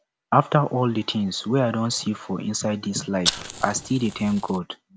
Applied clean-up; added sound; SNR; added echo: none; Fire; 7 dB; none.